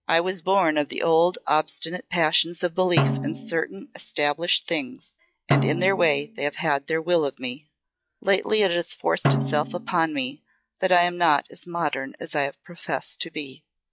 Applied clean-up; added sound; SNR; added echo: classical method log-MMSE.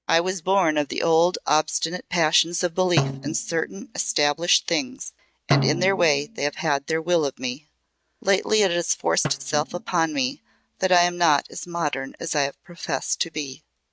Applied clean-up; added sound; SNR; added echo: neural mask model RNNoise.